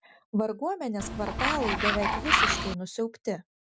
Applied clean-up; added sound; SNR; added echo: none; Tools; -5 dB; none.